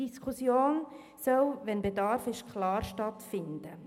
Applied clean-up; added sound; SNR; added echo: none; none; none; none.